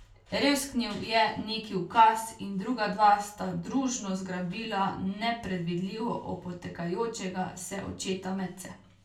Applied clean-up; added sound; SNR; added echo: none; none; none; reverberation time 0.3 s.